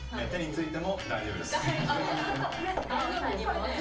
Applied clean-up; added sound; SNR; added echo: none; Electric guitar; 12 dB; reverberation time 0.3 s.